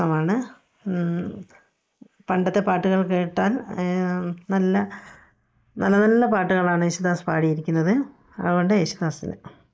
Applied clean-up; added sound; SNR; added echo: neural mask model Resemble Enhance denoiser.